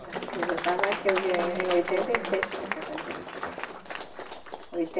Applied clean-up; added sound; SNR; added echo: none; Applause; 3 dB; reverberation time 2.4 s.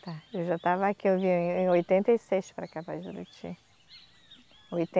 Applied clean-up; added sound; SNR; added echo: none; none; none; none.